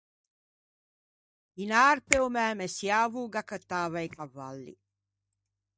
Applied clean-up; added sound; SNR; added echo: neural mask model DeepFilterNet 3.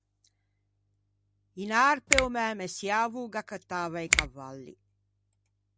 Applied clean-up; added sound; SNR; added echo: none; Finger snapping; 1 dB; none.